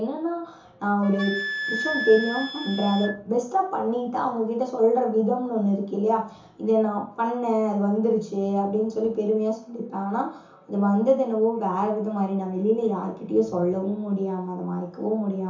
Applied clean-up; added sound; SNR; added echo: none; Wind instrument, woodwind instrument; 8 dB; reverberation time 0.7 s.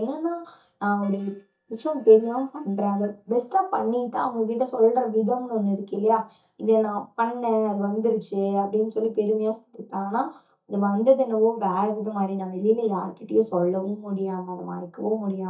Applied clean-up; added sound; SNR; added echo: neural mask model DeepFilterNet 3.